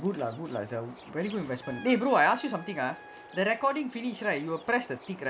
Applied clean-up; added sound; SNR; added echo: none; Chirp, tweet + Trumpet; 18 dB; none.